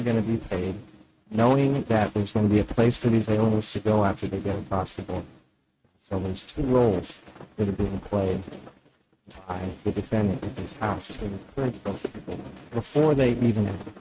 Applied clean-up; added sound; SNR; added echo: neural mask model RNNoise.